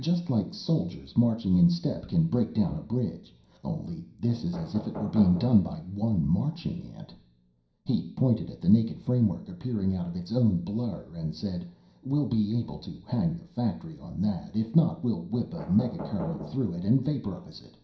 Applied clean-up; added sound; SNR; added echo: none; Knock; 11 dB; reverberation time 0.5 s.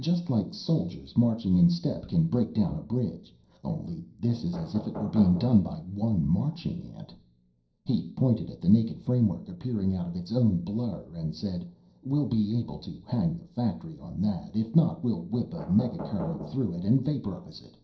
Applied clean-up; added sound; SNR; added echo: neural separator model SepFormer DNS4.